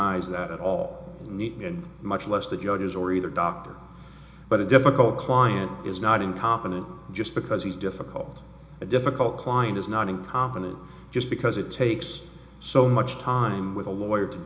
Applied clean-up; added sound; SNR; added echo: none; none; none; reverberation time 0.4 s.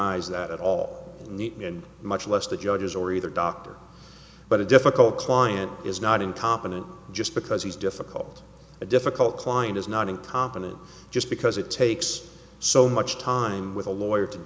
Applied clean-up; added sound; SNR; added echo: none; none; none; none.